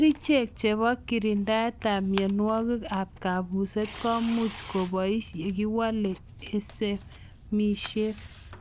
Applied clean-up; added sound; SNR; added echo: none; Tearing; 14 dB; none.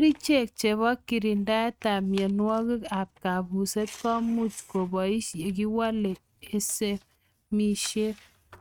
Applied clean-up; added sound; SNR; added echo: neural mask model RNNoise.